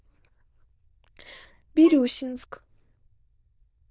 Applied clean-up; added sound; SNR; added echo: neural diffusion model UNIVERSE++.